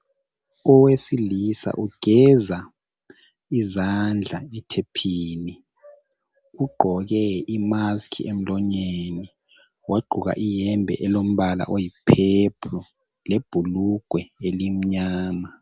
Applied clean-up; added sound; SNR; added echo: none; none; none; none.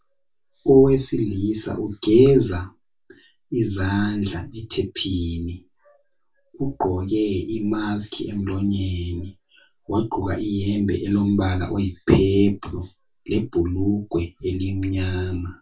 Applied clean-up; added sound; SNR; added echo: none; none; none; reverberation time 0.1 s.